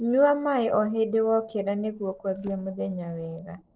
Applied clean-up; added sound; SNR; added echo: neural separator model SepFormer DNS4.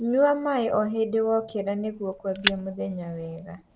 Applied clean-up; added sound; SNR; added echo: none; Fire; 11 dB; none.